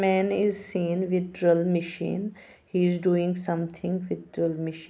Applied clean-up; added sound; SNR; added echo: none; none; none; none.